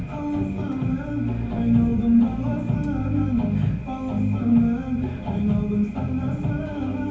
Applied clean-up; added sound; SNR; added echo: none; Thunder; 15 dB; reverberation time 0.9 s.